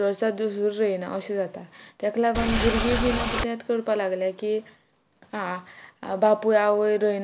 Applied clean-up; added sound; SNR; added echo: none; Boat, Water vehicle; 1 dB; none.